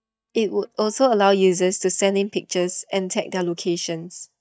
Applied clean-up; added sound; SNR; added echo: neural mask model DeepFilterNet 3.